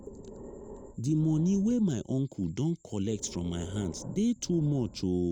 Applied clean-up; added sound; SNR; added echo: none; Breathing; 17 dB; none.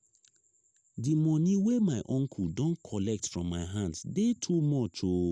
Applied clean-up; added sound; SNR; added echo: none; none; none; none.